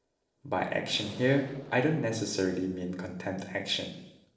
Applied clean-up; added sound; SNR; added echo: neural separator model SepFormer DNS4.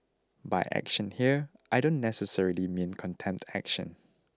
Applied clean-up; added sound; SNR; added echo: none; none; none; none.